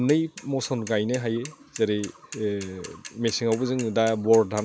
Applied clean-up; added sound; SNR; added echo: none; Mechanisms / Bicycle; 19 dB; none.